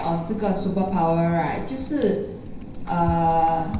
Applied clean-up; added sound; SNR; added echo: none; Computer keyboard; 12 dB; reverberation time 0.9 s.